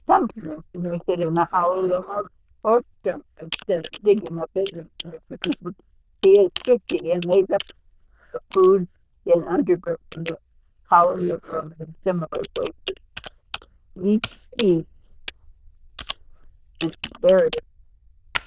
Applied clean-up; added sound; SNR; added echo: neural diffusion model UNIVERSE++.